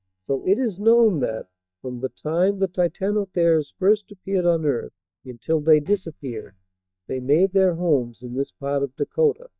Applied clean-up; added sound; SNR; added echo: neural mask model DeepFilterNet 3.